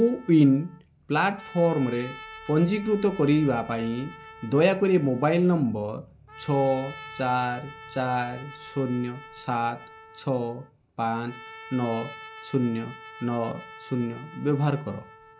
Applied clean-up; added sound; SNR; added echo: none; Trumpet; 19 dB; none.